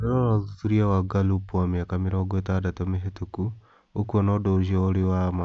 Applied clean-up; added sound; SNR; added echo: none; none; none; none.